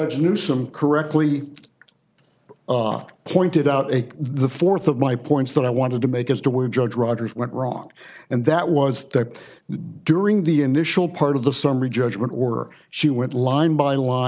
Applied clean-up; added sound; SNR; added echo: none; none; none; none.